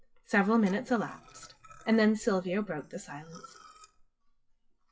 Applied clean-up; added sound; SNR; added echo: classical method WPE with log-MMSE.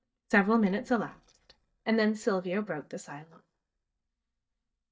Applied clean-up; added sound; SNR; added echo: neural mask model DeepFilterNet 3.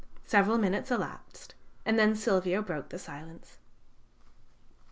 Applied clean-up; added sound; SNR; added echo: none; none; none; none.